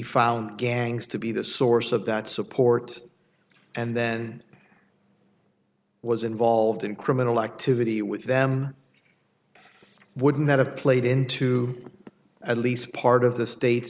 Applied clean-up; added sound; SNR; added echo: none; none; none; none.